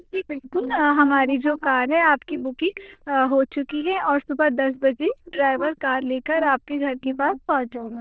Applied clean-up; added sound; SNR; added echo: neural diffusion model UNIVERSE++.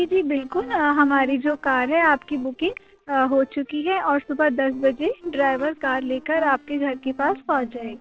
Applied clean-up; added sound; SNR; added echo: neural separator model SepFormer DNS4.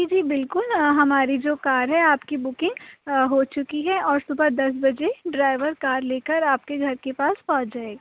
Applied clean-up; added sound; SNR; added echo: none; none; none; none.